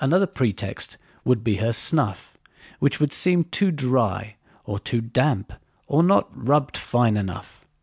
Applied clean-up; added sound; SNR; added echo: none; none; none; none.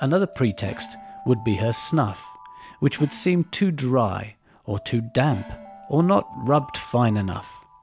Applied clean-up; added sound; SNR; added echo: none; Gong + Alarm; 18 dB; none.